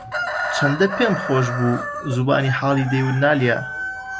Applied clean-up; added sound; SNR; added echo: none; Chicken, rooster; 7 dB; none.